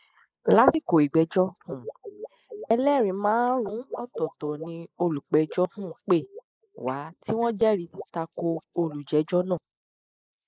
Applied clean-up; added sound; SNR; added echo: neural mask model Resemble Enhance denoiser.